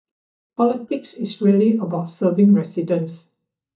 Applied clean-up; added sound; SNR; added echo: neural mask model DeepFilterNet 3.